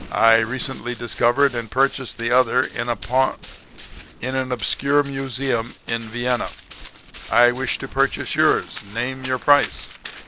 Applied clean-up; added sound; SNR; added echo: none; Run; 15 dB; none.